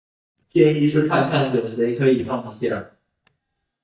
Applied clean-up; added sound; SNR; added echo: neural mask model DeepFilterNet 3.